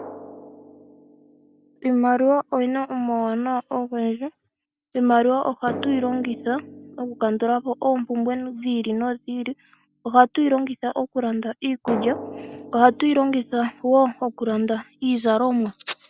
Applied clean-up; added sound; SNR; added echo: none; Drum; 17 dB; none.